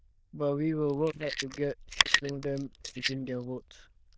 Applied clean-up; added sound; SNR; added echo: neural diffusion model UNIVERSE++.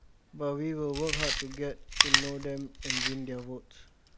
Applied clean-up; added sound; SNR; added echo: none; Chewing, mastication; -3 dB; none.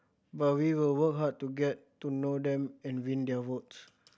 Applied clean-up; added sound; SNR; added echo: none; none; none; none.